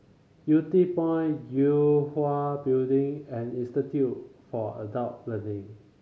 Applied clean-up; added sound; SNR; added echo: none; none; none; none.